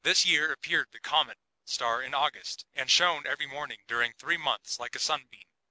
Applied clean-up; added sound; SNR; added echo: none; none; none; none.